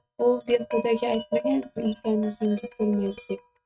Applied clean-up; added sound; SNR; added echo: neural mask model RNNoise.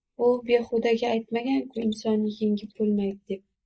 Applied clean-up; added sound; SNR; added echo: neural mask model Resemble Enhance denoiser.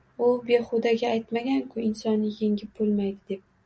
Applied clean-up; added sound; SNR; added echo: none; none; none; none.